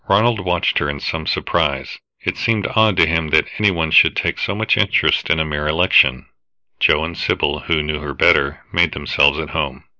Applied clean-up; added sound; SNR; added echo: neural mask model Resemble Enhance denoiser.